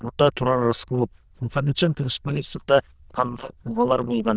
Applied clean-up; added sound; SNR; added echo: neural diffusion model UNIVERSE++.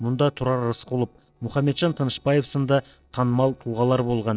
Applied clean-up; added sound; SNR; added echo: neural separator model SepFormer DNS4.